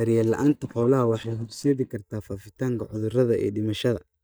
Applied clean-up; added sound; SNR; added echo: neural mask model DeepFilterNet 3.